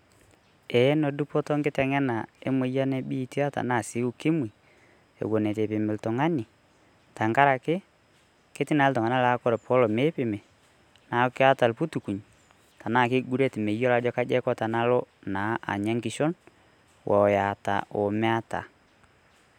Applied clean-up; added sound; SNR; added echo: none; none; none; none.